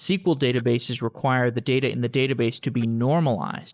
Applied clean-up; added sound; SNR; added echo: neural mask model Resemble Enhance denoiser.